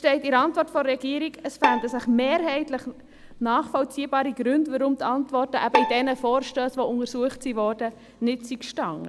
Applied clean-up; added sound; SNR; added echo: none; Bowed string instrument; 6 dB; none.